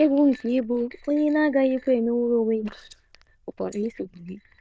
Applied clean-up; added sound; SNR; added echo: neural diffusion model UNIVERSE++.